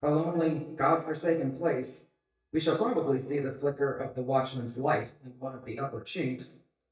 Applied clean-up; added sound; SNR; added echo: neural mask model DeepFilterNet 3.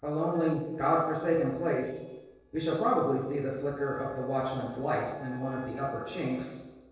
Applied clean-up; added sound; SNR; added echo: neural separator model SepFormer DNS4.